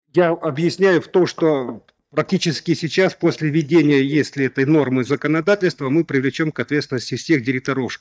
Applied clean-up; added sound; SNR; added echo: neural mask model DeepFilterNet 3.